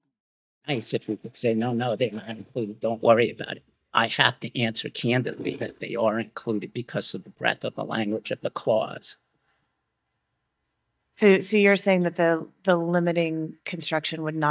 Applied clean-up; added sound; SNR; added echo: neural mask model DeepFilterNet 3.